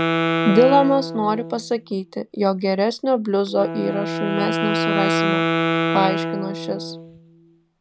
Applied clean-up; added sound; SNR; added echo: none; Wind instrument, woodwind instrument; 2 dB; none.